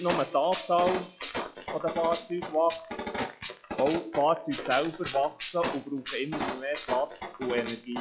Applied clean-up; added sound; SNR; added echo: classical method log-MMSE.